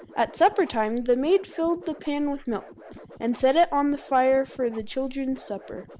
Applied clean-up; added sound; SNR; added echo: none; Scratching (performance technique); 18 dB; none.